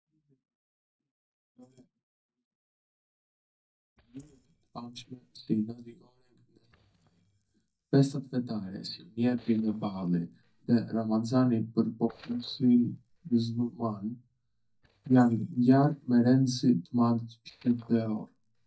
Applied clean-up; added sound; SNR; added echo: neural mask model DeepFilterNet 3.